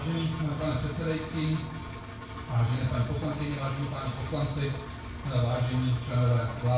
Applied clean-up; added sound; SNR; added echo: none; Engine; 10 dB; reverberation time 0.6 s.